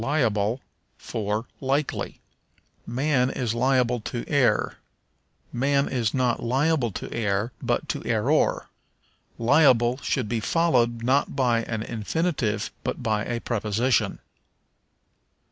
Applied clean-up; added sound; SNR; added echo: none; none; none; none.